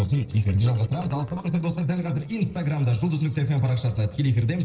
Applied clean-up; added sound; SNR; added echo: neural separator model SepFormer DNS4.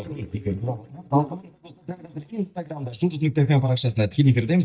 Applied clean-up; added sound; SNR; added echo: neural mask model DeepFilterNet 3.